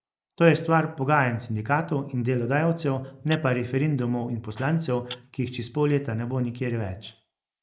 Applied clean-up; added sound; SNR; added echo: neural mask model Resemble Enhance denoiser.